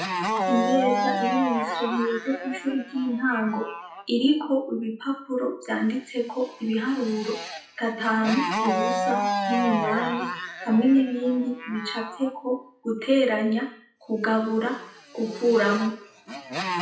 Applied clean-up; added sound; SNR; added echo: classical method WPE with log-MMSE.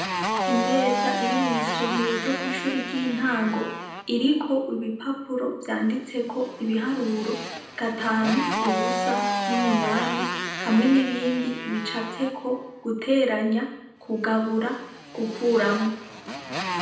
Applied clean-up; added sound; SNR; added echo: none; Motorcycle; 5 dB; reverberation time 0.8 s.